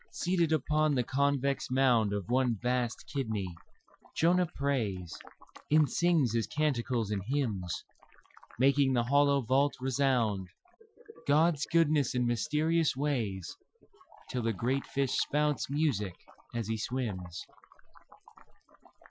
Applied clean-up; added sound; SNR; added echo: classical method Wiener filter.